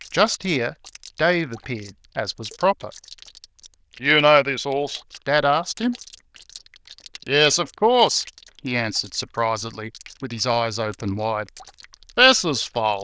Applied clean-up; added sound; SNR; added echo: neural diffusion model UNIVERSE++.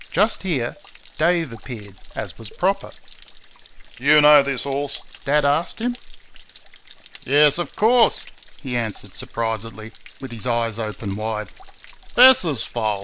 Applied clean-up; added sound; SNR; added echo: none; Stream / Trickle, dribble / Splash, splatter; 16 dB; none.